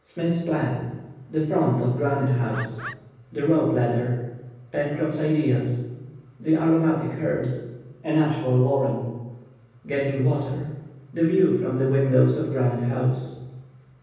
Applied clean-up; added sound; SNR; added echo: none; Bird; 12 dB; reverberation time 1.1 s.